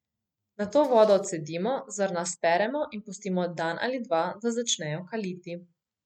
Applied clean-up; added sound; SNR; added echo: neural mask model RNNoise.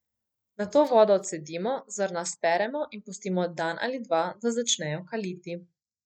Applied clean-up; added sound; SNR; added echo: neural mask model DeepFilterNet 3.